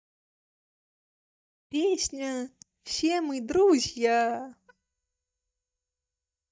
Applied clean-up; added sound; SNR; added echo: neural mask model DeepFilterNet 3.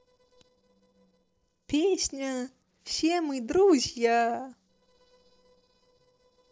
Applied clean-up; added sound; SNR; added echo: neural separator model SepFormer DNS4.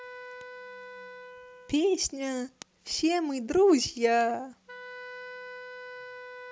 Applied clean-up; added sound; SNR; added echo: none; Wind instrument, woodwind instrument; 16 dB; none.